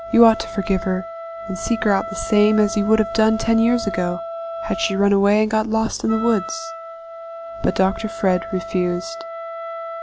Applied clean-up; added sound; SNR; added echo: none; Wind instrument, woodwind instrument; 10 dB; none.